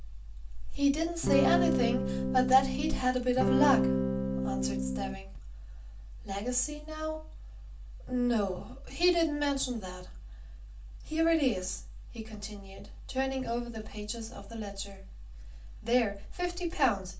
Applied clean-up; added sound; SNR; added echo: none; Electric guitar / Strum; -2 dB; reverberation time 0.2 s.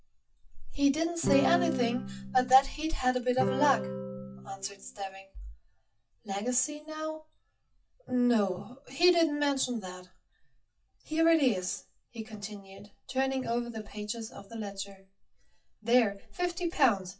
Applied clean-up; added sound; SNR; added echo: classical method WPE with log-MMSE.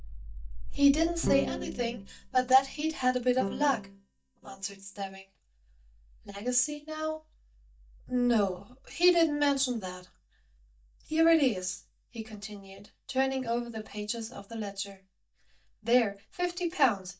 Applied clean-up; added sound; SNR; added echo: neural mask model DeepFilterNet 3.